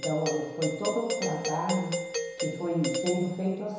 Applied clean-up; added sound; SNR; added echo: none; Doorbell; 3 dB; reverberation time 1.0 s.